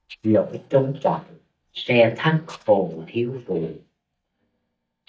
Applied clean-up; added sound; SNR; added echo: neural mask model DeepFilterNet 3.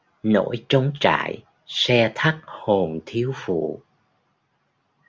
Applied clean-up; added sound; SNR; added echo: none; none; none; none.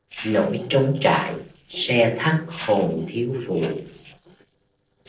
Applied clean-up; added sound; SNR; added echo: neural separator model SepFormer DNS4.